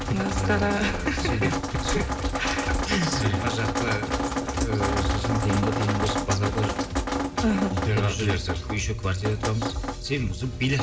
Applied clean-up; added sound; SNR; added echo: none; Drip; 3 dB; reverberation time 2.0 s.